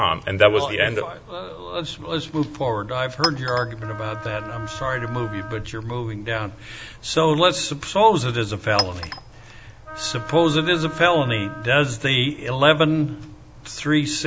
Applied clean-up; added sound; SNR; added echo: none; Wind instrument, woodwind instrument + Chink, clink; 15 dB; none.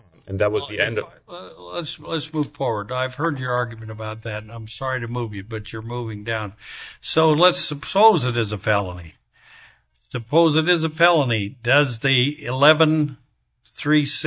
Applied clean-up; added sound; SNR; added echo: neural mask model DeepFilterNet 3.